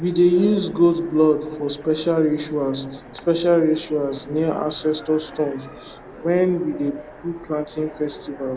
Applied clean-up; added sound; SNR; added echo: none; Train; 20 dB; none.